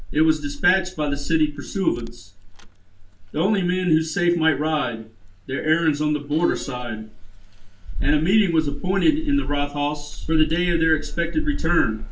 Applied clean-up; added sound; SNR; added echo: none; Keys jangling; 5 dB; reverberation time 0.3 s.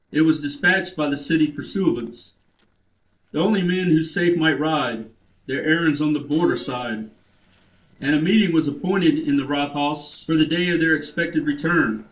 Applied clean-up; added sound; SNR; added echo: neural separator model SepFormer DNS4.